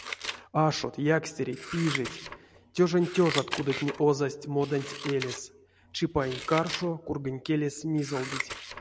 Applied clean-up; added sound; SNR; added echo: none; Scissors; 11 dB; none.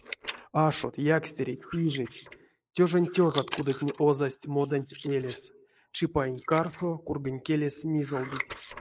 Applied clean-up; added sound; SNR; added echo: neural mask model Resemble Enhance denoiser.